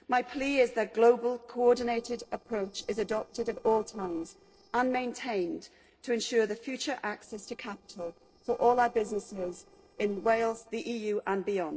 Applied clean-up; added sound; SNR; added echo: neural separator model SepFormer DNS4.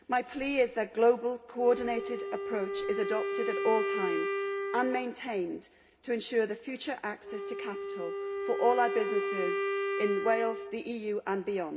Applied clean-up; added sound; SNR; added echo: none; Wind instrument, woodwind instrument; 4 dB; reverberation time 0.3 s.